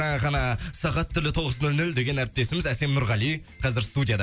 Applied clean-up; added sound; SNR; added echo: none; none; none; none.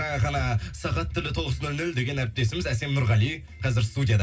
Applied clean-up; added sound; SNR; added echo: none; none; none; reverberation time 0.4 s.